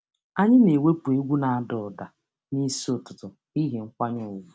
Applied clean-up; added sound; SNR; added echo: none; none; none; none.